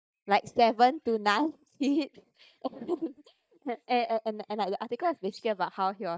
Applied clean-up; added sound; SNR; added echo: neural mask model DeepFilterNet 3.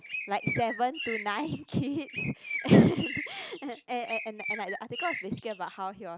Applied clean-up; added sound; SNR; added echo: none; Bird; 9 dB; none.